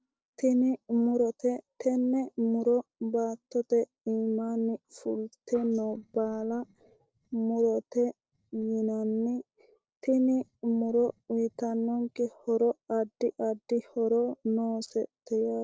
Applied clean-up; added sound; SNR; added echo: neural separator model SepFormer DNS4.